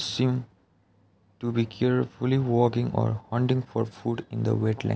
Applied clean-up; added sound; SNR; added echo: none; none; none; none.